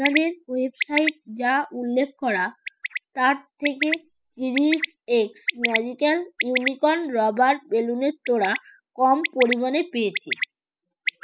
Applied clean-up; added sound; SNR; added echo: classical method spectral subtraction.